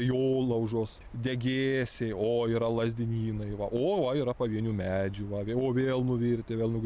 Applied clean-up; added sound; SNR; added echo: none; none; none; none.